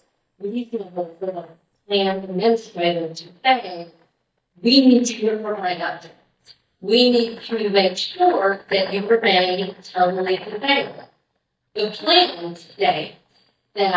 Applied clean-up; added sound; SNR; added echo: neural mask model DeepFilterNet 3.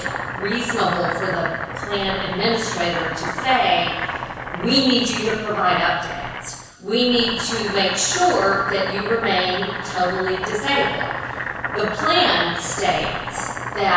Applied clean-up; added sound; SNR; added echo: none; Boiling; 6 dB; reverberation time 1.1 s.